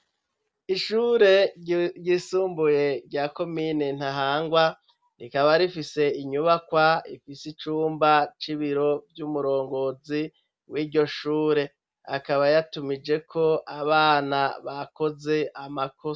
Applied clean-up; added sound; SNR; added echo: none; none; none; none.